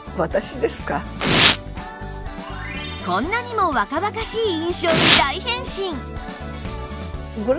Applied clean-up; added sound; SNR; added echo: none; Domestic sounds, home sounds; 0 dB; none.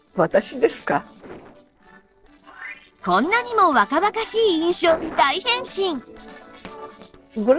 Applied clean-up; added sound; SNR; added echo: neural separator model SepFormer DNS4.